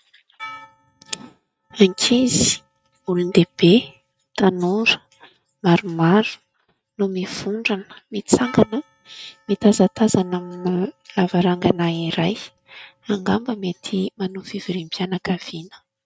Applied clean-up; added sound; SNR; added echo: neural mask model RNNoise.